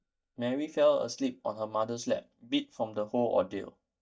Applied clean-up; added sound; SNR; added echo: neural mask model DeepFilterNet 3.